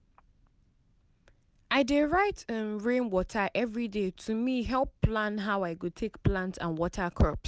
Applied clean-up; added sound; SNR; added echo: none; none; none; none.